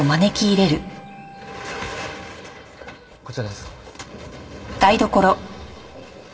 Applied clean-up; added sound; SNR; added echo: none; none; none; reverberation time 0.3 s.